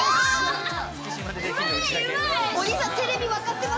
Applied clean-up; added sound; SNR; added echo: none; none; none; none.